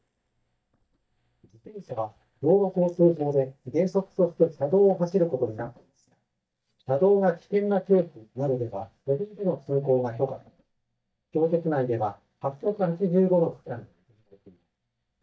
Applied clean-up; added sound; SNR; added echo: neural mask model DeepFilterNet 3.